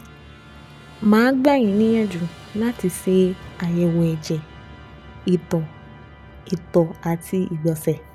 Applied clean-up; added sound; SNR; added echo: none; Musical instrument; 19 dB; none.